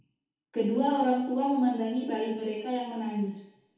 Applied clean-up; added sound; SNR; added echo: none; none; none; reverberation time 2.0 s.